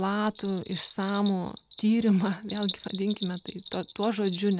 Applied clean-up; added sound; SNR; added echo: none; Bell; 14 dB; none.